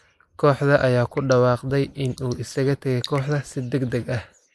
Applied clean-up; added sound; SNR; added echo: neural mask model Resemble Enhance denoiser.